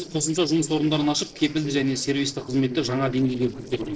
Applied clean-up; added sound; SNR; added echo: neural separator model SepFormer DNS4.